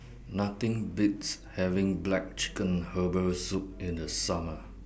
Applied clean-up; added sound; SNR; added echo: none; none; none; none.